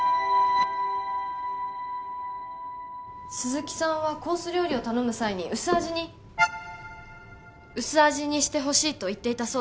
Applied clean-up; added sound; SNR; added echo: none; none; none; none.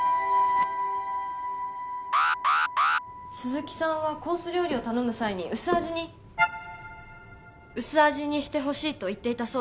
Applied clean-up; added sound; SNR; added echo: none; Alarm; -2 dB; none.